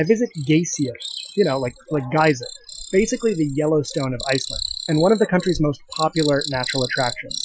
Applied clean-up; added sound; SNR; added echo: classical method Wiener filter.